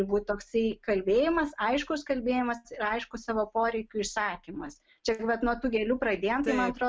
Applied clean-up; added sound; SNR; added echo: none; none; none; none.